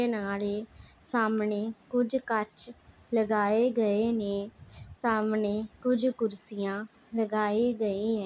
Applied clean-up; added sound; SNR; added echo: none; none; none; none.